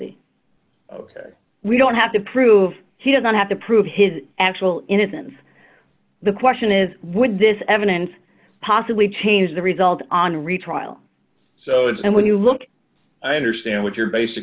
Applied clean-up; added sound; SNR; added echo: none; none; none; none.